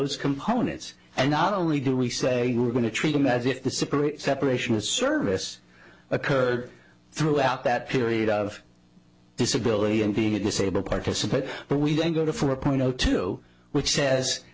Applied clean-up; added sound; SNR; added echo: none; none; none; none.